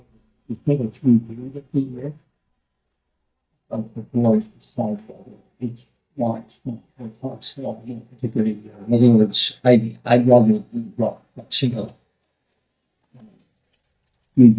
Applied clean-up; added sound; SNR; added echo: neural mask model DeepFilterNet 3.